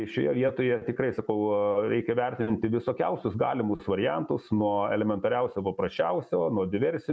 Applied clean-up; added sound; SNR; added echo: none; none; none; none.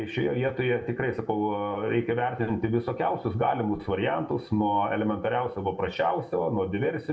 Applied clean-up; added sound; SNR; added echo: none; none; none; reverberation time 0.5 s.